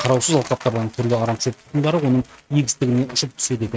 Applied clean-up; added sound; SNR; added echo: neural mask model RNNoise.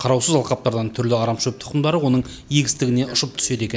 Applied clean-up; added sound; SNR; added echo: none; none; none; none.